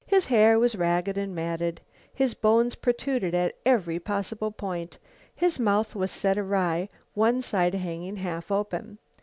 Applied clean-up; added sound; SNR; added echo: none; none; none; none.